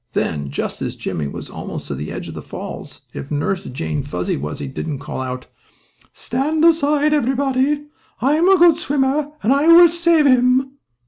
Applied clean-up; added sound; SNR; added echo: none; none; none; none.